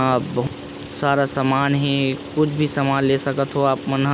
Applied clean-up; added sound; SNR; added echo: none; none; none; none.